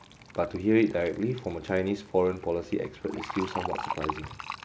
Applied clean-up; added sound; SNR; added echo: none; Fill (with liquid); 11 dB; none.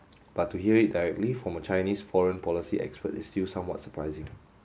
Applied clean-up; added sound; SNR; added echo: none; none; none; none.